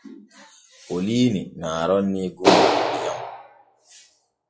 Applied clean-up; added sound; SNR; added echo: classical method log-MMSE.